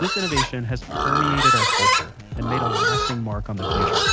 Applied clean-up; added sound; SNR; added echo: none; Livestock, farm animals, working animals; -5 dB; none.